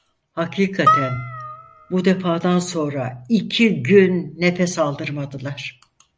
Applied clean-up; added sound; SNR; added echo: none; Harp; 3 dB; none.